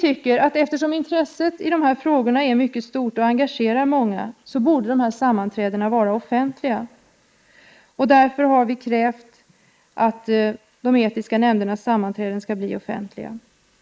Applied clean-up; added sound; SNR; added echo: neural mask model Resemble Enhance denoiser.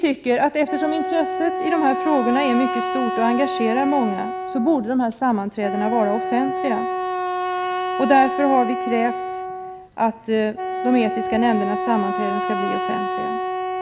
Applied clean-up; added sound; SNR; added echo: none; Wind instrument, woodwind instrument; 3 dB; none.